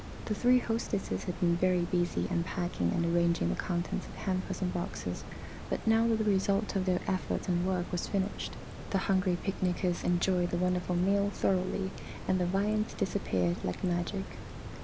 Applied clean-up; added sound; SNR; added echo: none; Water; 10 dB; none.